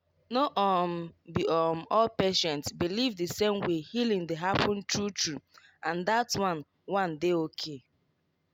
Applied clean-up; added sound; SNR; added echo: none; none; none; none.